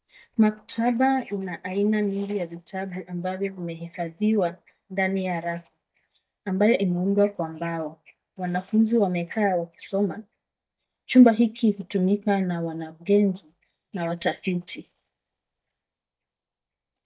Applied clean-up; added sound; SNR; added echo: neural mask model DeepFilterNet 3.